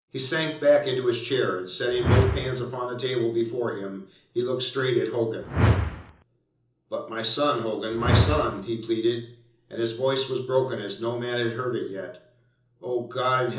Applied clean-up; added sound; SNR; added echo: none; Whoosh, swoosh, swish; 0 dB; reverberation time 0.7 s.